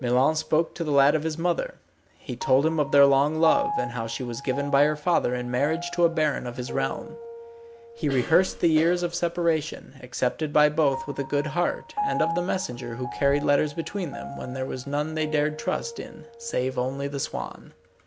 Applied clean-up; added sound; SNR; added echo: none; Piano + Cough; 12 dB; none.